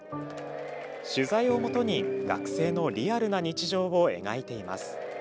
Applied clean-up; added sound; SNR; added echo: none; Applause / Crowd / Cheering; 13 dB; none.